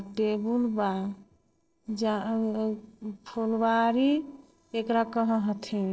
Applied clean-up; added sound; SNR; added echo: neural separator model SepFormer DNS4.